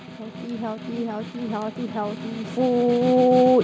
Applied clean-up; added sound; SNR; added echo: none; Snare drum; 12 dB; none.